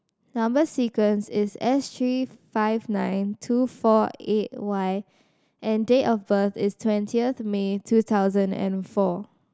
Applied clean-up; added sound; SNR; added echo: none; none; none; none.